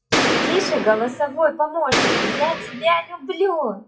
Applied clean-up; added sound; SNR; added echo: classical method WPE with log-MMSE.